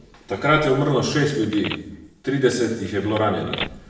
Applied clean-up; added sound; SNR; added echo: none; Telephone; 15 dB; reverberation time 0.9 s.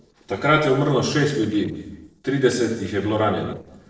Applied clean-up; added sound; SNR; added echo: neural separator model SepFormer DNS4.